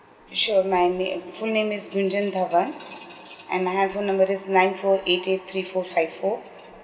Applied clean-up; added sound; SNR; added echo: none; none; none; none.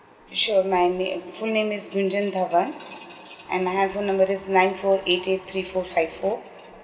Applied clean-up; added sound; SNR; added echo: none; Bathtub (filling or washing); 18 dB; none.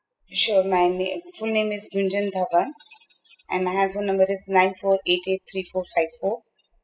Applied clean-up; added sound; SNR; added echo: classical method spectral subtraction.